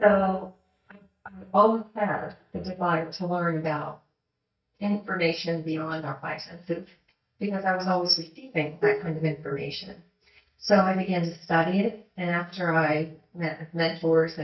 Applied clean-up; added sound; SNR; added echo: neural mask model DeepFilterNet 3.